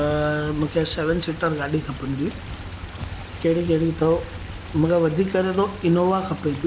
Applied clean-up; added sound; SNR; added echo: none; Stream; 17 dB; none.